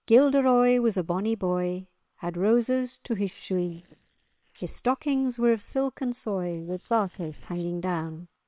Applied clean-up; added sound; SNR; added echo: neural separator model SepFormer WHAM!.